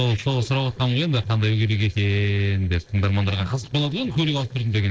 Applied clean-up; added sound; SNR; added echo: neural separator model SepFormer DNS4.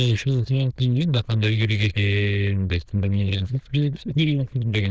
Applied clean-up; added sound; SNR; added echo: neural diffusion model UNIVERSE++.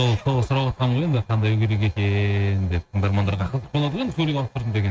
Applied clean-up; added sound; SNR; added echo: neural mask model RNNoise.